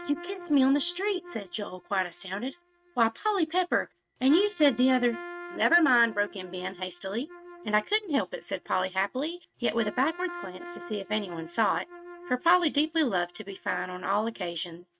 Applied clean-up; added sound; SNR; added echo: neural mask model RNNoise.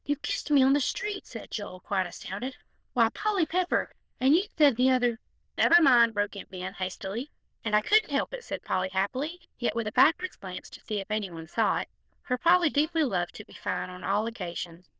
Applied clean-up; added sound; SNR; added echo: neural diffusion model UNIVERSE++.